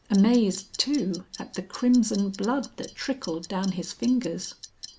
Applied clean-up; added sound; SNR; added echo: none; Clock; 18 dB; none.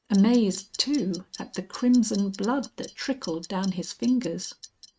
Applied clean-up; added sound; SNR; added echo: neural mask model RNNoise.